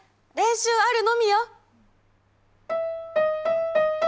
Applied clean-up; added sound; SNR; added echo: none; none; none; none.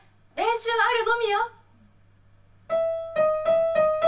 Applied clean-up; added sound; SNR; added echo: none; none; none; reverberation time 0.1 s.